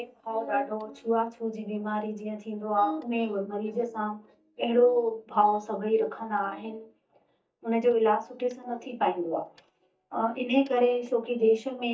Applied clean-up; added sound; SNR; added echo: neural mask model DeepFilterNet 3.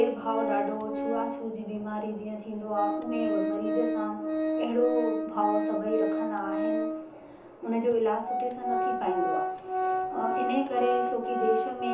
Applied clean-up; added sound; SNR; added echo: none; Organ; 0 dB; reverberation time 0.7 s.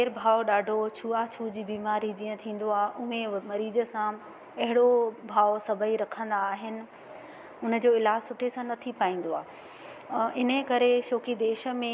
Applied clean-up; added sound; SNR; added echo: none; none; none; none.